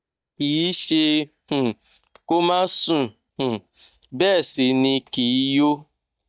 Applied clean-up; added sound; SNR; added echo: neural mask model DeepFilterNet 3.